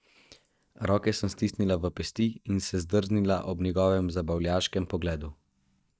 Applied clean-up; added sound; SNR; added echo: neural mask model DeepFilterNet 3.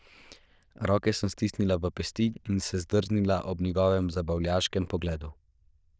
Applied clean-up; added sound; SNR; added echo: neural diffusion model UNIVERSE++.